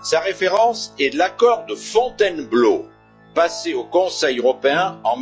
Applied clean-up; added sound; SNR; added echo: classical method log-MMSE.